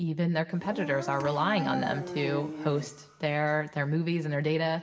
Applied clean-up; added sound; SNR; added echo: none; Dog; 9 dB; reverberation time 0.6 s.